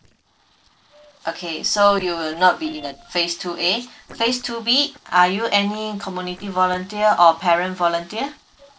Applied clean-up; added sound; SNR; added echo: neural separator model SepFormer DNS4.